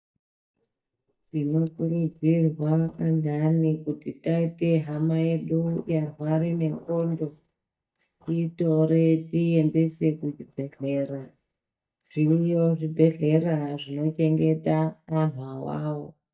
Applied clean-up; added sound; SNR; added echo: neural mask model DeepFilterNet 3.